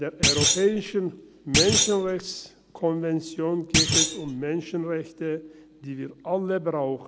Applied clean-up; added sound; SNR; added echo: none; Thump, thud; -2 dB; none.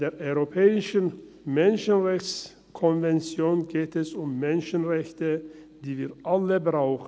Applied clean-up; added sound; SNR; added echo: none; none; none; none.